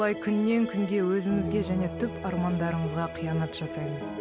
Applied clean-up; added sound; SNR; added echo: none; none; none; none.